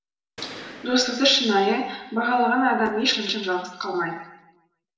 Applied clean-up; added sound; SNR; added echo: none; Gunshot, gunfire; 19 dB; reverberation time 1.0 s.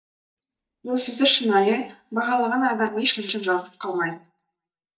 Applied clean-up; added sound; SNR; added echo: neural mask model DeepFilterNet 3.